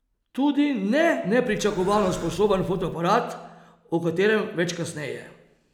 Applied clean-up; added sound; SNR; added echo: none; Breathing; 15 dB; none.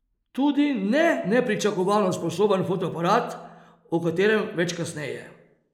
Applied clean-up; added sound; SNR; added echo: neural mask model Resemble Enhance denoiser.